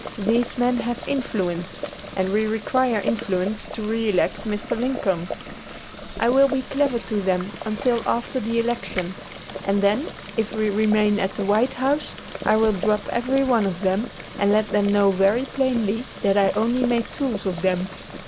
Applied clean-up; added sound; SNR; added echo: none; Boiling; 11 dB; none.